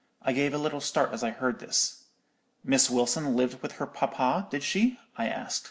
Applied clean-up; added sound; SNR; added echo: none; none; none; none.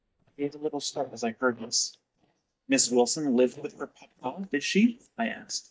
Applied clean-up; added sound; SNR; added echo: neural mask model DeepFilterNet 3.